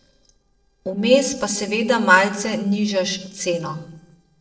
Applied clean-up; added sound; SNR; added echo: neural separator model SepFormer DNS4.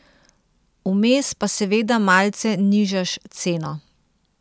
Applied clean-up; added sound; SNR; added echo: none; none; none; none.